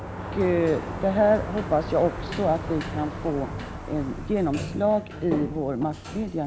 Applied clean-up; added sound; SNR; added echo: none; Sliding door; 8 dB; none.